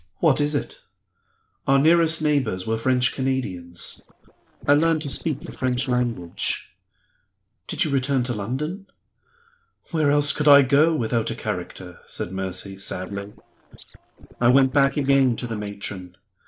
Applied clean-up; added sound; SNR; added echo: neural separator model SepFormer DNS4.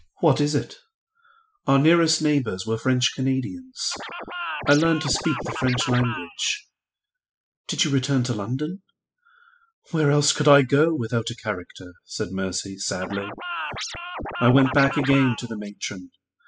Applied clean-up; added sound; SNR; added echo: classical method spectral subtraction.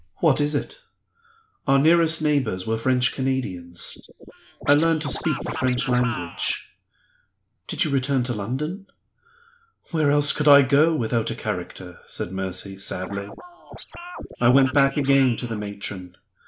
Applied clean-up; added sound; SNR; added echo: neural mask model Resemble Enhance denoiser.